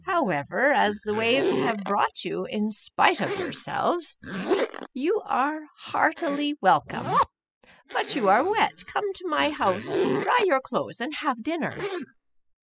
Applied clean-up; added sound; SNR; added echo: classical method spectral subtraction.